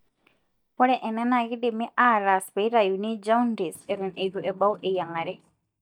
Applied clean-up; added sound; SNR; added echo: neural mask model DeepFilterNet 3.